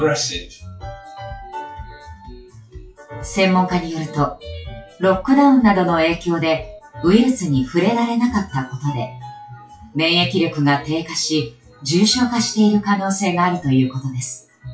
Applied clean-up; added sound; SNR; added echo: classical method WPE with log-MMSE.